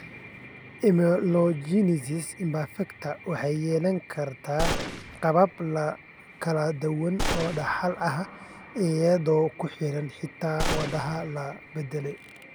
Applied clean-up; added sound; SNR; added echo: none; Gunshot, gunfire; 5 dB; none.